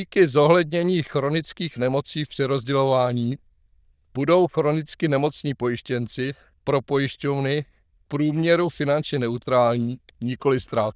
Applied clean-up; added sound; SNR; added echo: neural diffusion model UNIVERSE++.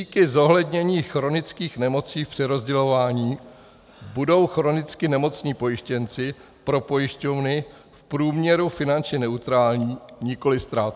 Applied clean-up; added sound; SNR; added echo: none; none; none; none.